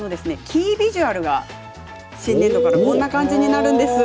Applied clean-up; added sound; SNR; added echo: none; none; none; none.